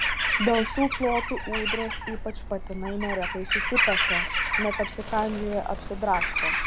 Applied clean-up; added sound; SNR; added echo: none; Bird vocalization, bird call, bird song / Crow; -1 dB; none.